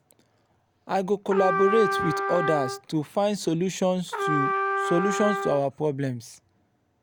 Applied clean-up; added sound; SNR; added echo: none; Trumpet; 2 dB; none.